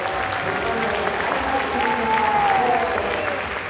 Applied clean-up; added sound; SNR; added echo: none; Applause; -2 dB; reverberation time 2.2 s.